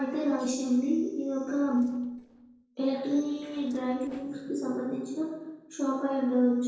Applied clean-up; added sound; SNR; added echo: neural separator model SepFormer DNS4.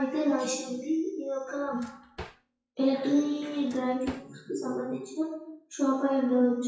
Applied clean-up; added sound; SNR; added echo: classical method WPE with log-MMSE.